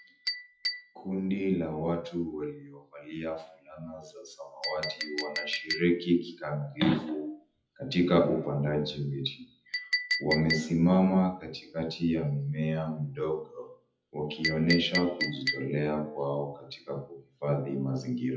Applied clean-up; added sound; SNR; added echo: classical method WPE with log-MMSE.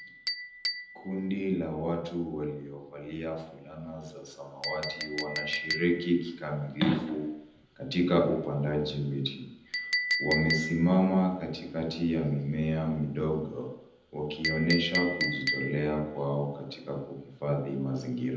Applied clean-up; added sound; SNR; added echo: none; Chink, clink; 7 dB; reverberation time 0.8 s.